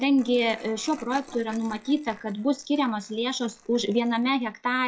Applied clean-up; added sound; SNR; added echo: classical method log-MMSE.